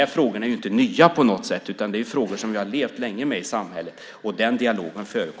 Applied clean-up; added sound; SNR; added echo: none; none; none; none.